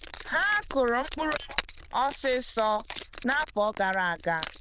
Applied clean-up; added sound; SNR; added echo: neural diffusion model UNIVERSE++.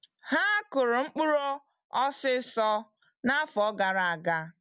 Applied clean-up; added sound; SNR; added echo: none; none; none; none.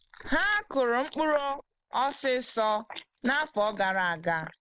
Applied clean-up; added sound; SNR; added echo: neural mask model Resemble Enhance denoiser.